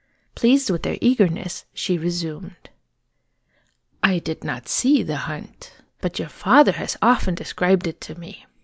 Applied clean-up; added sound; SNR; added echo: none; none; none; none.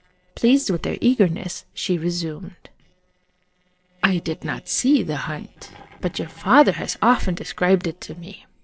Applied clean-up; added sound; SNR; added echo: neural separator model SepFormer DNS4.